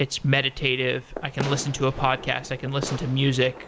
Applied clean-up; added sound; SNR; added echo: none; Fireworks; 13 dB; none.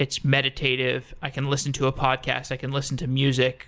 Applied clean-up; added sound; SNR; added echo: none; none; none; none.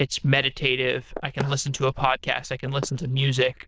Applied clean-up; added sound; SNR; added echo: neural diffusion model UNIVERSE++.